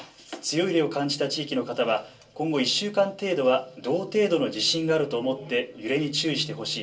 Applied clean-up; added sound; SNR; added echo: none; none; none; reverberation time 0.2 s.